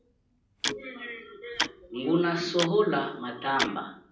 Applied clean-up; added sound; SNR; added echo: none; Tick-tock; 7 dB; reverberation time 0.6 s.